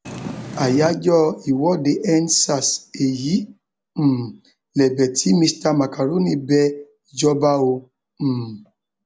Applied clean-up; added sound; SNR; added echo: none; Purr; 10 dB; none.